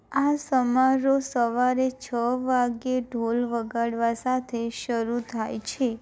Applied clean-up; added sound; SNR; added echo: none; none; none; none.